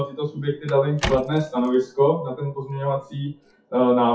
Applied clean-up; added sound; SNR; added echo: classical method WPE with log-MMSE.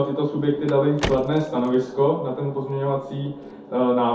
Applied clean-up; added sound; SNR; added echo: none; Car; 14 dB; reverberation time 0.5 s.